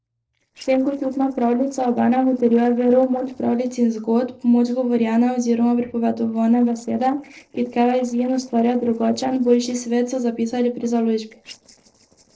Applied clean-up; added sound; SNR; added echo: neural separator model SepFormer DNS4.